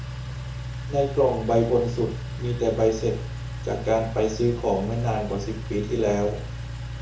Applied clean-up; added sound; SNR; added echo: none; Engine; 7 dB; reverberation time 0.7 s.